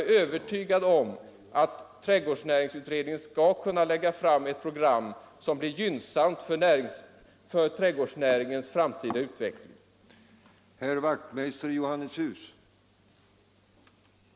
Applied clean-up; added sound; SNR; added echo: none; none; none; none.